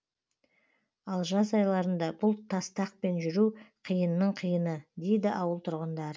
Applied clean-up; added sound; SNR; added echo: none; none; none; none.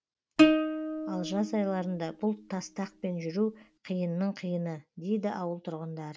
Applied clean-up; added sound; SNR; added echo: none; Plucked string instrument; -3 dB; none.